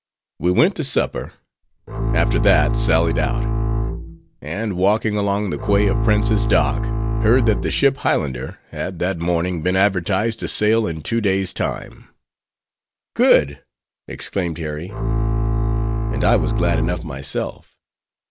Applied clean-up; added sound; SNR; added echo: none; Bowed string instrument; -1 dB; none.